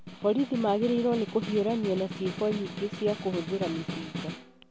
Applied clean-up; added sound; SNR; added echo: none; Snare drum; 9 dB; none.